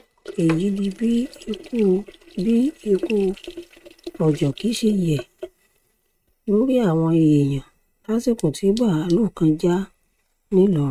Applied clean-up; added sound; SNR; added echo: neural mask model RNNoise.